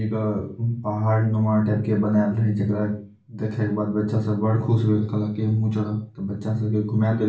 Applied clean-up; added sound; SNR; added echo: none; none; none; reverberation time 0.3 s.